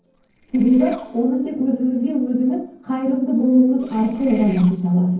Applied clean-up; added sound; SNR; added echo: neural separator model SepFormer DNS4.